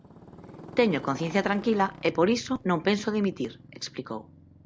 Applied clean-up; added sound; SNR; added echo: none; Motorcycle; 18 dB; none.